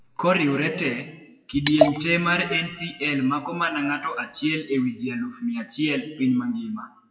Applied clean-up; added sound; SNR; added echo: classical method WPE with log-MMSE.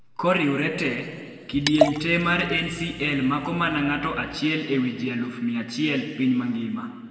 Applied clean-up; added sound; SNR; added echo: none; Liquid; 5 dB; reverberation time 2.0 s.